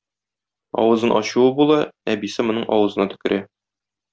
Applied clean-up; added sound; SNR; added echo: none; none; none; none.